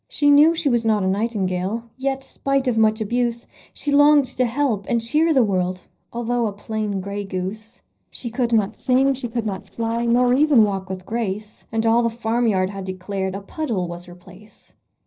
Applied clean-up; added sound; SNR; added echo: neural separator model SepFormer DNS4.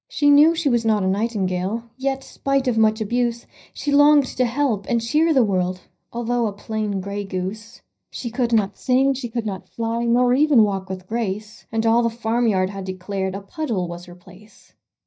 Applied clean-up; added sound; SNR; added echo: neural mask model DeepFilterNet 3.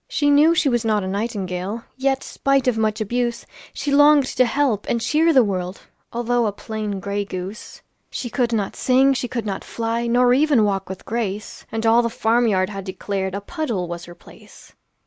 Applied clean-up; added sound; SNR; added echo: none; none; none; none.